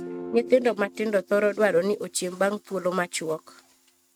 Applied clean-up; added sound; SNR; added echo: neural mask model RNNoise.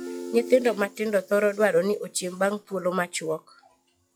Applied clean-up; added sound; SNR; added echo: classical method log-MMSE.